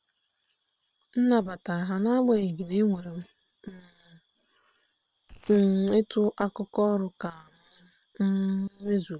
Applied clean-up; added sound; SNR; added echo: neural separator model SepFormer WHAM!.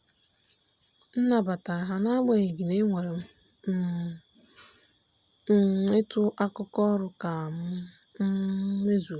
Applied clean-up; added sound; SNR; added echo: none; none; none; none.